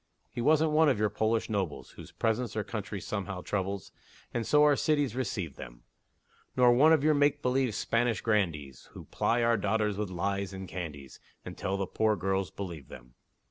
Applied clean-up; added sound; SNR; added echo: none; none; none; none.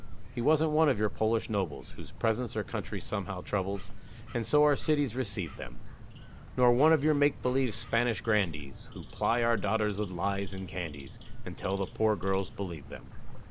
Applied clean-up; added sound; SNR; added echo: none; Bird / Insect; 7 dB; none.